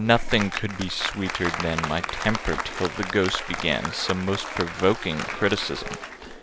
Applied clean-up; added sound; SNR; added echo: none; Applause; 7 dB; none.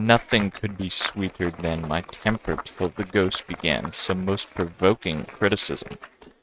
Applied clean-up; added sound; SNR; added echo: neural mask model RNNoise.